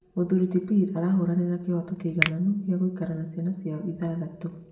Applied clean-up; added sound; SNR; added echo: none; Finger snapping; 8 dB; reverberation time 0.8 s.